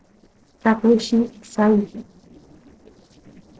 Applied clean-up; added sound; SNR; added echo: neural separator model SepFormer DNS4.